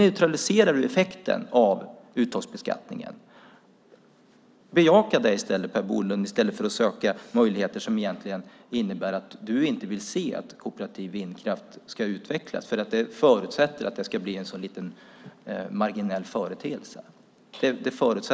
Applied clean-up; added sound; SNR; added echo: none; none; none; none.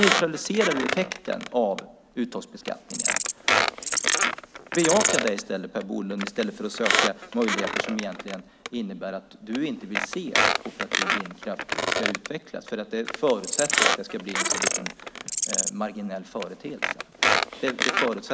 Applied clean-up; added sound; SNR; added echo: none; Insect + Squeak; -2 dB; none.